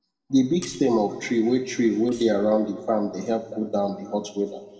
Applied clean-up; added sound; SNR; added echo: neural separator model SepFormer DNS4.